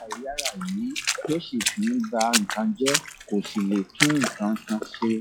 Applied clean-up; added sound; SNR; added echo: classical method log-MMSE.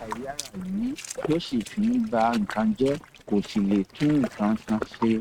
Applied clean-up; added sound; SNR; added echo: neural mask model RNNoise.